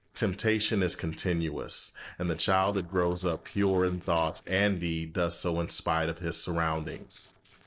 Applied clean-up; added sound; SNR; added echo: neural separator model SepFormer DNS4.